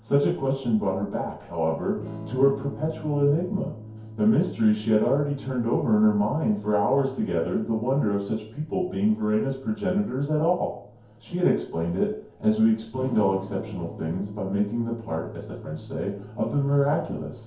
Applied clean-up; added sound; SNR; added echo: none; Electric guitar / Strum; 17 dB; reverberation time 0.6 s.